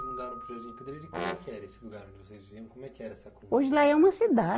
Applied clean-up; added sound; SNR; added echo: none; Brass instrument + Keyboard (musical); 15 dB; none.